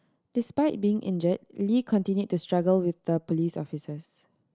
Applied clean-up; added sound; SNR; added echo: none; none; none; none.